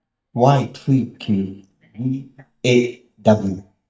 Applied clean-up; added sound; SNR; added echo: neural mask model DeepFilterNet 3.